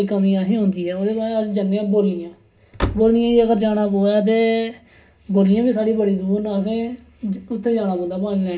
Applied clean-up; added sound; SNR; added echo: none; Slam; 9 dB; reverberation time 0.2 s.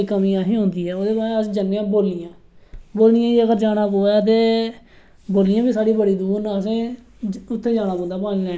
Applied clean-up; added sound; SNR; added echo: none; none; none; none.